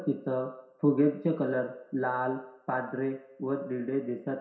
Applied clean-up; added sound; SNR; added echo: none; none; none; reverberation time 0.7 s.